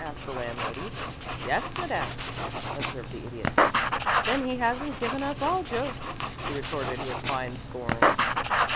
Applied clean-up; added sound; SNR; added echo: none; Writing; -4 dB; none.